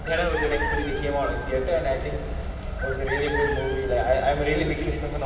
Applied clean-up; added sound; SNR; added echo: none; Chicken, rooster; 10 dB; reverberation time 2.3 s.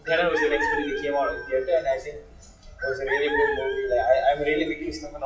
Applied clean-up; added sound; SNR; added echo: classical method WPE with log-MMSE.